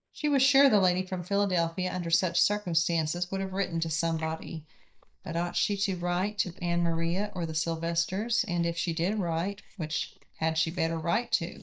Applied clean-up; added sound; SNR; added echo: neural mask model DeepFilterNet 3.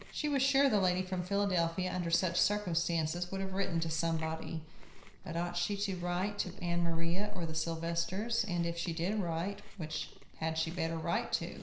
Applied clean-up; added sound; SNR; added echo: none; Chewing, mastication; -4 dB; reverberation time 0.5 s.